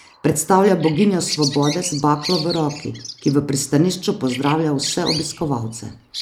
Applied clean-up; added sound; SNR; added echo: neural mask model Resemble Enhance denoiser.